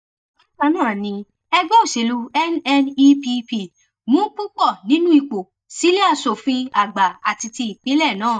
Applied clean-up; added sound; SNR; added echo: neural mask model DeepFilterNet 3.